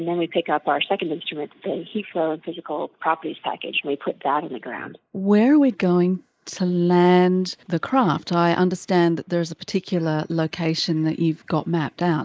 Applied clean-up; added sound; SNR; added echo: neural mask model Resemble Enhance denoiser.